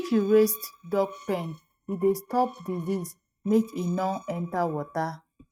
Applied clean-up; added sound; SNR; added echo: neural mask model RNNoise.